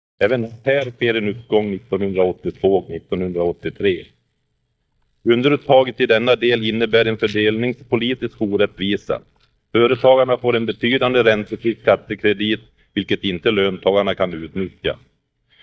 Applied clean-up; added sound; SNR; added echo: neural mask model DeepFilterNet 3.